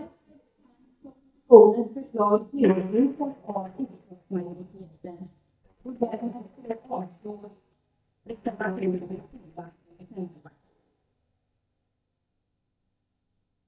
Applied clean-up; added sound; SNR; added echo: neural mask model DeepFilterNet 3.